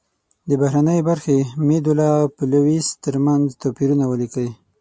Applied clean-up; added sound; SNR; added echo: none; none; none; none.